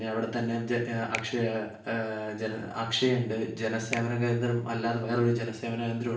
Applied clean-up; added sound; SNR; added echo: none; Finger snapping; 16 dB; reverberation time 0.5 s.